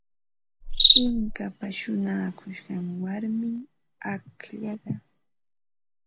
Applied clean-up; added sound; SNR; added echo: none; Cricket; -5 dB; none.